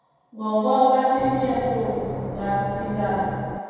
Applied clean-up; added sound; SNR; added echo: none; Engine / Boat, Water vehicle; 8 dB; reverberation time 2.1 s.